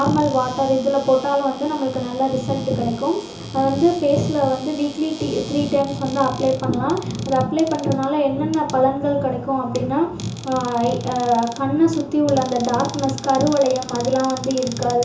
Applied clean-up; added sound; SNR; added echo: none; Cupboard open or close; 18 dB; reverberation time 0.8 s.